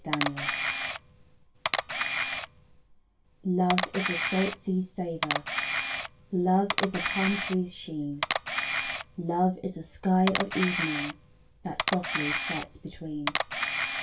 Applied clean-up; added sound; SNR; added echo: none; Camera; -1 dB; reverberation time 0.2 s.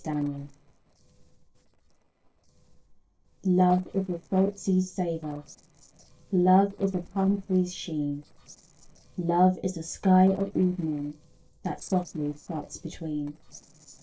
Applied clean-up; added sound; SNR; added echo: neural separator model SepFormer DNS4.